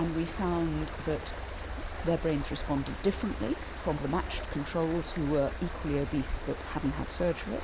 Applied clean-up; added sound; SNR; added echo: none; Stream; 11 dB; none.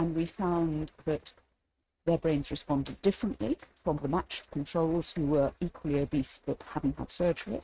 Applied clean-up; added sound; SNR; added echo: neural mask model RNNoise.